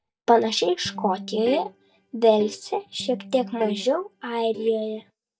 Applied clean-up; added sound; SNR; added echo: neural mask model DeepFilterNet 3.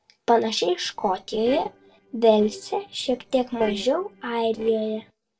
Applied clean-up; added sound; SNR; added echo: neural separator model SepFormer DNS4.